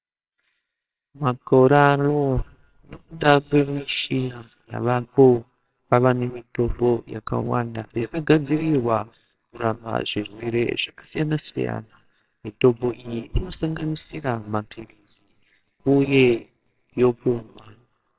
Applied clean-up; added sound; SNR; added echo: neural separator model SepFormer WHAMR!.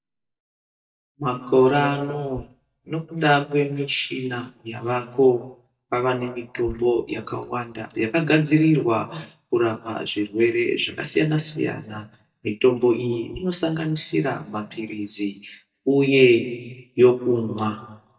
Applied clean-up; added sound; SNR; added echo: neural mask model DeepFilterNet 3.